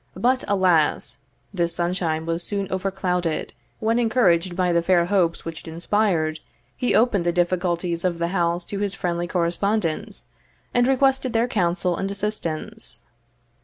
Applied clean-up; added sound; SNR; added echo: none; none; none; none.